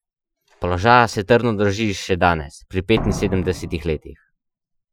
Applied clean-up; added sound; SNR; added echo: classical method Wiener filter.